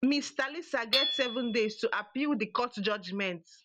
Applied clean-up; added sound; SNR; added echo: none; Hammer / Chink, clink; 6 dB; none.